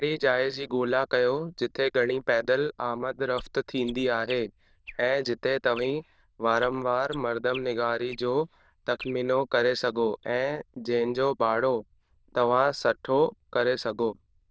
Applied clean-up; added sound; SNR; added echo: neural diffusion model UNIVERSE++.